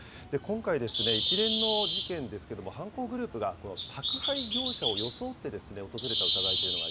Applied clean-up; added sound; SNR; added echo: none; Bird; -4 dB; none.